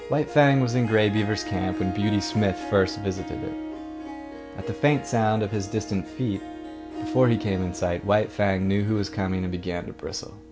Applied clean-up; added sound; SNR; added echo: none; Harp; 10 dB; none.